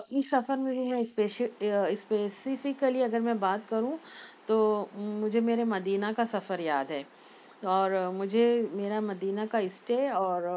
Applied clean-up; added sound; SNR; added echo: neural mask model Resemble Enhance denoiser.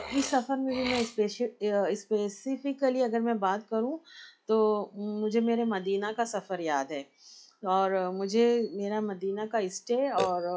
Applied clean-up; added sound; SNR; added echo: classical method log-MMSE.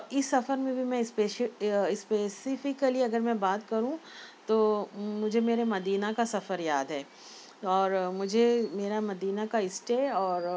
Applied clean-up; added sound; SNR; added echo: none; none; none; none.